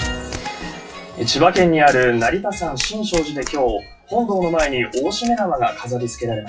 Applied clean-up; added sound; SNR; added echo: classical method WPE with log-MMSE.